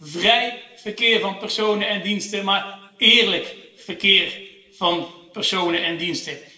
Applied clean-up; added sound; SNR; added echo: none; none; none; reverberation time 0.8 s.